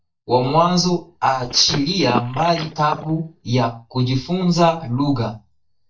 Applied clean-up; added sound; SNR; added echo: neural mask model DeepFilterNet 3.